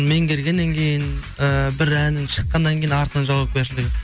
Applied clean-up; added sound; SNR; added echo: none; none; none; none.